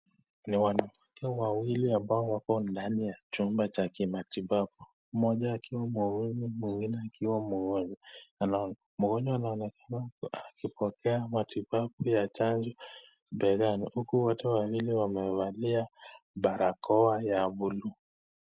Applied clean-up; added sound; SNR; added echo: none; none; none; none.